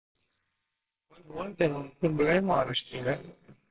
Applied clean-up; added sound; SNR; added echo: neural separator model SepFormer WHAMR!.